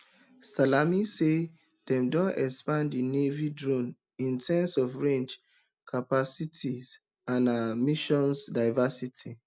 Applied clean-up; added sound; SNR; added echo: none; none; none; none.